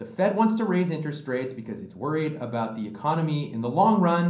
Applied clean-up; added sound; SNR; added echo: none; none; none; reverberation time 0.6 s.